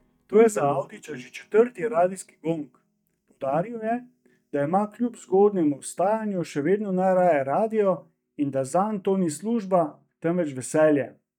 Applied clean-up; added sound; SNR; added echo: neural mask model DeepFilterNet 3.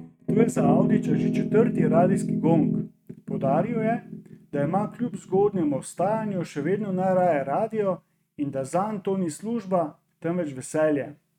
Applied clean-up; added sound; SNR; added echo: neural mask model RNNoise.